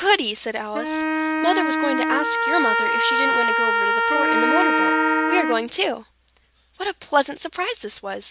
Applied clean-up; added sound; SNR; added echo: none; Wind instrument, woodwind instrument + Trumpet; -3 dB; none.